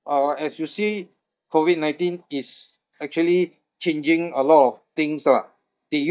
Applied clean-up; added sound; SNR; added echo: neural mask model DeepFilterNet 3.